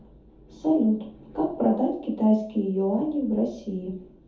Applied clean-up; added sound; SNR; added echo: none; none; none; reverberation time 0.5 s.